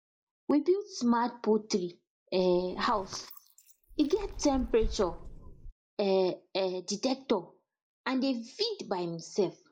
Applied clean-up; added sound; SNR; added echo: neural mask model Resemble Enhance denoiser.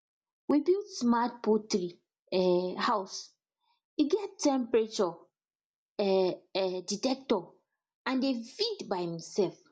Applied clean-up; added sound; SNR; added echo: none; none; none; none.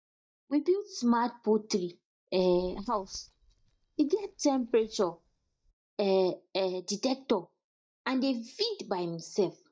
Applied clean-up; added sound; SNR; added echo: neural mask model DeepFilterNet 3.